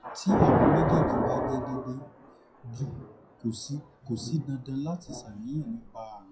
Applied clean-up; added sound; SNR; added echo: classical method WPE with log-MMSE.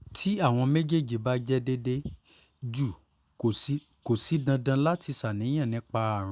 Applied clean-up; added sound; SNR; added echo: none; none; none; none.